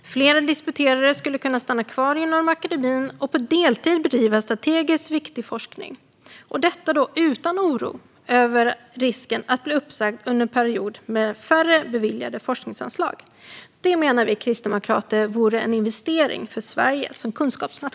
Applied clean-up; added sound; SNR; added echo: none; none; none; none.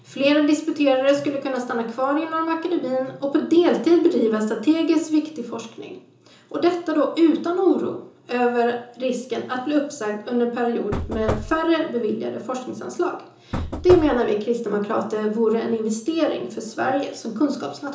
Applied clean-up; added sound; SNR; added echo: none; Knock / Wood; 7 dB; reverberation time 0.6 s.